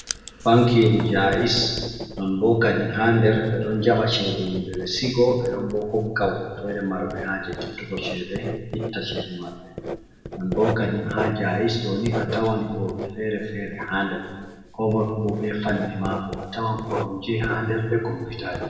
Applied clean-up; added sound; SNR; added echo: none; Writing; 11 dB; reverberation time 1.2 s.